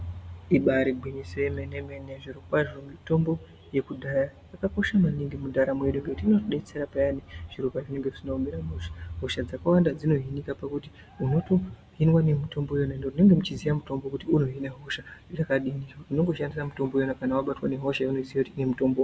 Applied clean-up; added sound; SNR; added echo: none; none; none; none.